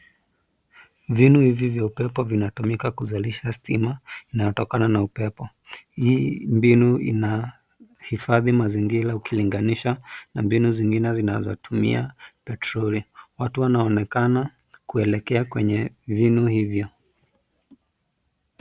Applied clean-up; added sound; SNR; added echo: none; none; none; none.